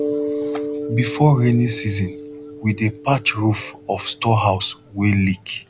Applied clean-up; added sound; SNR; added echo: none; Mallet percussion; 10 dB; none.